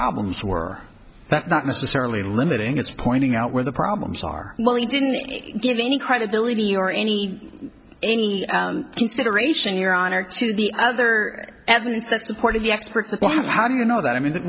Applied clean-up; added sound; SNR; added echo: none; none; none; none.